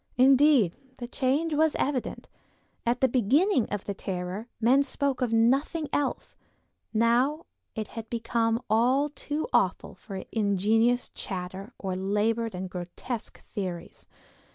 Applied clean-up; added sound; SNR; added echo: none; none; none; none.